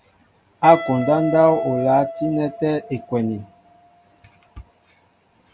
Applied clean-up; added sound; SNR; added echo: none; Guitar; 9 dB; none.